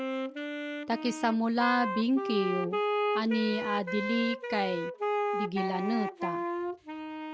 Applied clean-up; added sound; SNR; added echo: none; Wind instrument, woodwind instrument; 2 dB; none.